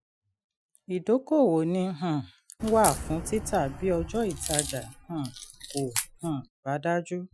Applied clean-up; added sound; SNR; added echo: classical method Wiener filter.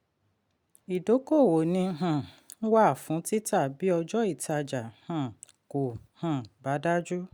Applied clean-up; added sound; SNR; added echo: none; none; none; none.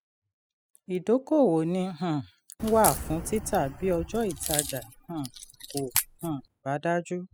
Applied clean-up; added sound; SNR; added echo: classical method spectral subtraction.